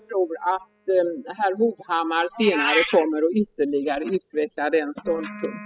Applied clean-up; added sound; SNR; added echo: classical method spectral subtraction.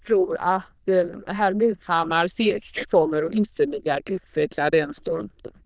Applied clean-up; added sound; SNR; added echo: neural diffusion model UNIVERSE++.